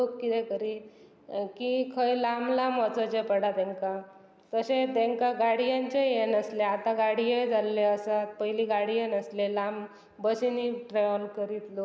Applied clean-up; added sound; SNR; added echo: none; none; none; none.